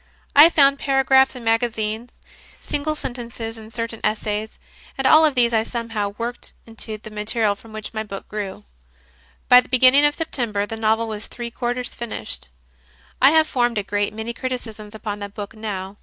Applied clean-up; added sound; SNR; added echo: none; none; none; none.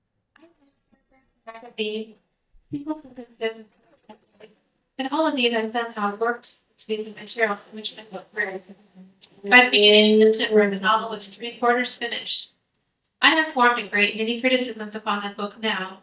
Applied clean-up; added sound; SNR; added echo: neural mask model DeepFilterNet 3.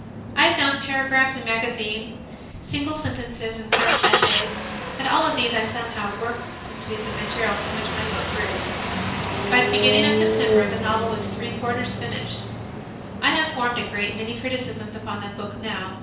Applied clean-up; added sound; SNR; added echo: none; Engine starting; 1 dB; reverberation time 0.5 s.